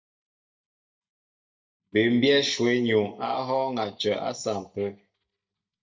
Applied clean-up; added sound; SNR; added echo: neural mask model DeepFilterNet 3.